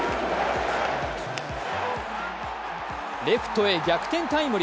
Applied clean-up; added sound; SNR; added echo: none; none; none; none.